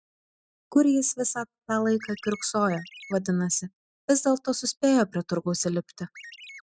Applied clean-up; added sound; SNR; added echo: classical method spectral subtraction.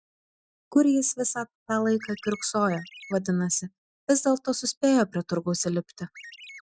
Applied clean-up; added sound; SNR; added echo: classical method Wiener filter.